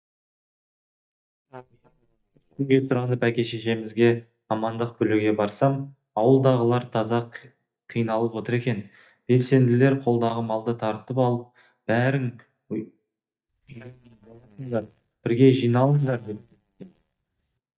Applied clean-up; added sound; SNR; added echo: neural mask model DeepFilterNet 3.